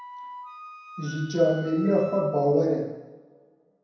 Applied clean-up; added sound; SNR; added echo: none; Wind instrument, woodwind instrument; 17 dB; reverberation time 0.9 s.